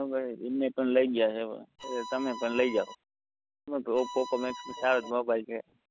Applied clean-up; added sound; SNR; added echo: none; Bowed string instrument; 12 dB; none.